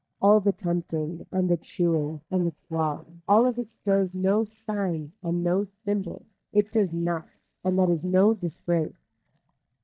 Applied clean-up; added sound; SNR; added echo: neural mask model DeepFilterNet 3.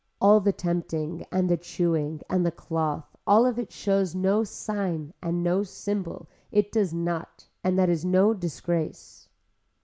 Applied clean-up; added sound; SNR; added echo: none; none; none; none.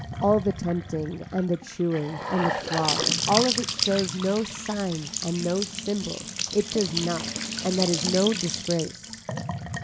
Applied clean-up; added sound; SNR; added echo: none; Trickle, dribble / Bathtub (filling or washing) / Sink (filling or washing) / Gurgling / Splash, splatter; 3 dB; none.